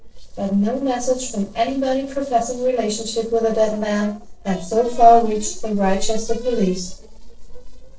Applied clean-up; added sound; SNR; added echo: neural separator model SepFormer DNS4.